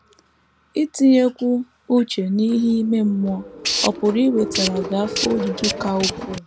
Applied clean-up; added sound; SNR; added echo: none; Tools; 6 dB; none.